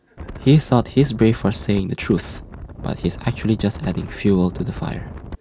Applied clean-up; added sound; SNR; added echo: none; Wind; 13 dB; none.